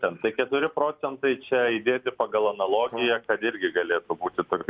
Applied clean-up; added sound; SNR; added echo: none; Brass instrument; 11 dB; none.